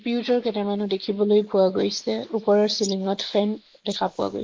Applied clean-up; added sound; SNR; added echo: neural mask model Resemble Enhance denoiser.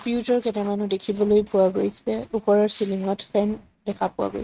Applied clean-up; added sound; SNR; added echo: neural mask model RNNoise.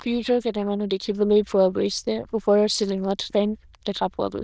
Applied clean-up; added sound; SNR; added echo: neural diffusion model UNIVERSE++.